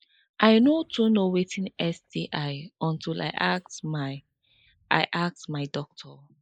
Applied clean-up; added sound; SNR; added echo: neural mask model Resemble Enhance denoiser.